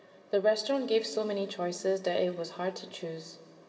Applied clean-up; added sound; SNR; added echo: none; none; none; reverberation time 1.7 s.